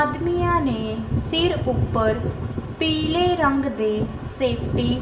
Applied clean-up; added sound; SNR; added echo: none; Thunder; 19 dB; reverberation time 1.1 s.